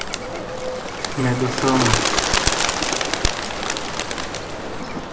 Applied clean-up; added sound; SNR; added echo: none; Bird; -4 dB; reverberation time 0.3 s.